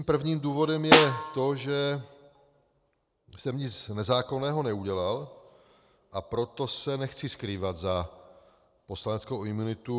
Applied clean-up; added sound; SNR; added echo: none; Snare drum; -4 dB; none.